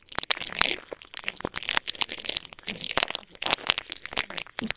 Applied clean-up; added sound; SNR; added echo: neural separator model SepFormer WHAMR!.